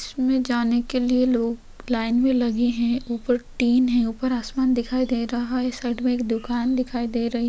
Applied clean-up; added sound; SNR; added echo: none; none; none; none.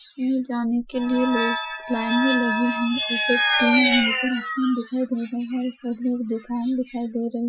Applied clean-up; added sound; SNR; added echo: classical method Wiener filter.